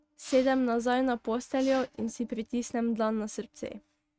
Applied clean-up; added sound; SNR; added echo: neural mask model RNNoise.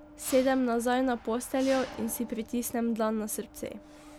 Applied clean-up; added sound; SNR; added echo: none; Mechanisms; 18 dB; none.